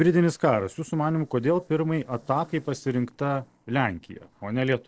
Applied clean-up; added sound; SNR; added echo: neural separator model SepFormer DNS4.